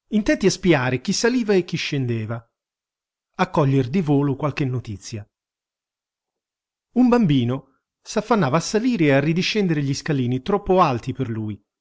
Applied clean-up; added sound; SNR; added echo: none; none; none; none.